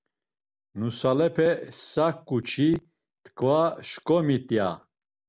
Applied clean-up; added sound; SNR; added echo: none; none; none; none.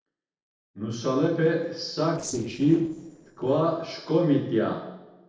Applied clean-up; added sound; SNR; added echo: neural separator model SepFormer DNS4.